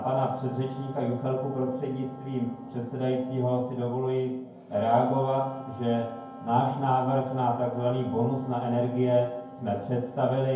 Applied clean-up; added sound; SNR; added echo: none; Wind instrument, woodwind instrument; 17 dB; reverberation time 0.9 s.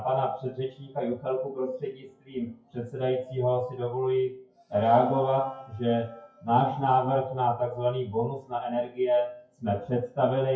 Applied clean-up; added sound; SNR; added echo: classical method WPE with log-MMSE.